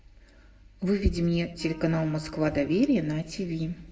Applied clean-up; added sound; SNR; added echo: none; Wind instrument, woodwind instrument; 17 dB; reverberation time 1.0 s.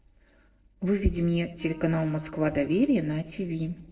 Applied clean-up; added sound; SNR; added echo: neural separator model SepFormer DNS4.